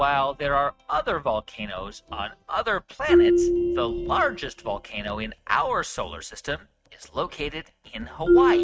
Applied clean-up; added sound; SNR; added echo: neural mask model RNNoise.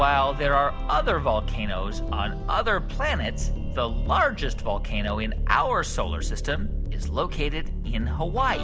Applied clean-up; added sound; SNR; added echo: none; none; none; none.